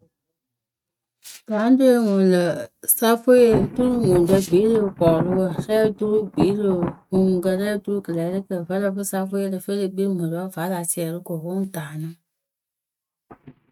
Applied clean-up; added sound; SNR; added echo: neural mask model RNNoise.